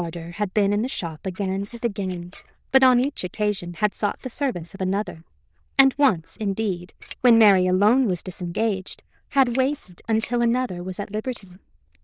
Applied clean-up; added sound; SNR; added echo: neural diffusion model UNIVERSE++.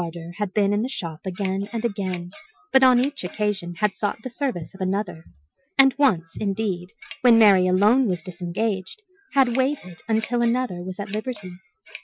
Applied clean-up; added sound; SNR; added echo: classical method Wiener filter.